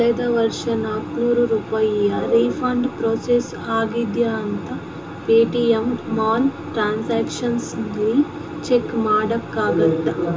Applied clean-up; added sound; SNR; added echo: none; none; none; reverberation time 0.2 s.